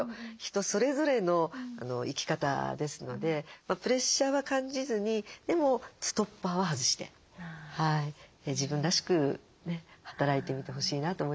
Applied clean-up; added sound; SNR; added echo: none; none; none; none.